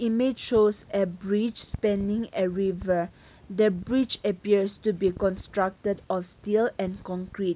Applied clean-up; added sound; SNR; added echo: none; none; none; none.